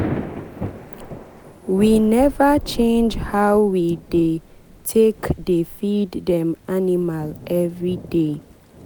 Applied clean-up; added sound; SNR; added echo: none; Thunder / Rain; 13 dB; none.